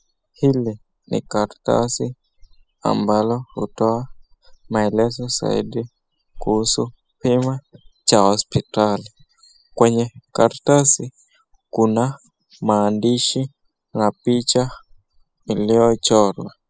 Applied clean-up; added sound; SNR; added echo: classical method spectral subtraction.